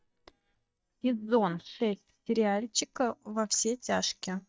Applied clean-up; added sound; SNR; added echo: neural mask model DeepFilterNet 3.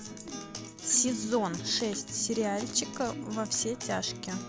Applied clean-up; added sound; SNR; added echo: none; Acoustic guitar; 10 dB; none.